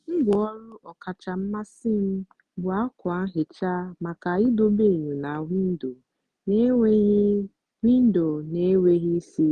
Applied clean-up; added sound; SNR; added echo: none; none; none; none.